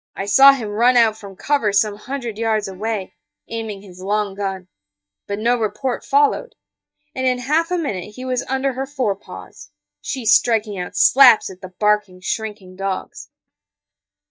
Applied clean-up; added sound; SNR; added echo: neural mask model DeepFilterNet 3.